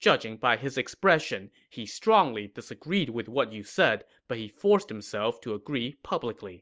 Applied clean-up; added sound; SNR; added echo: none; none; none; none.